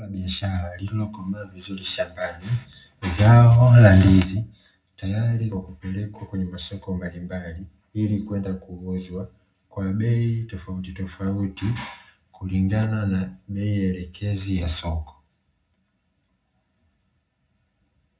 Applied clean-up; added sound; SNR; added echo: none; none; none; reverberation time 0.4 s.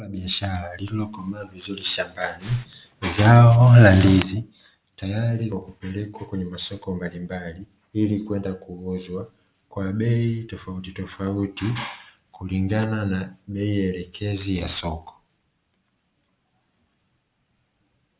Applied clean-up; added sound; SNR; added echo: none; none; none; none.